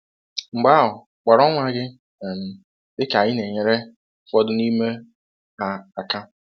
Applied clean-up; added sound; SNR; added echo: none; none; none; none.